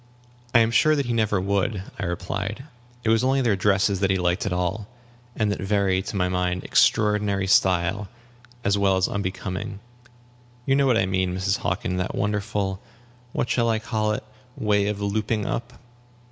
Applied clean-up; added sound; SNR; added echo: none; none; none; none.